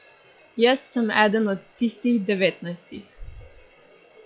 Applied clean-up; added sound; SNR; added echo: classical method log-MMSE.